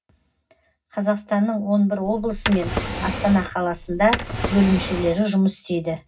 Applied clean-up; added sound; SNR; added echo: none; Drawer open or close; 6 dB; reverberation time 0.4 s.